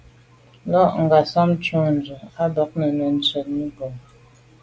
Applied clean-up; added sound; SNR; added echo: none; none; none; none.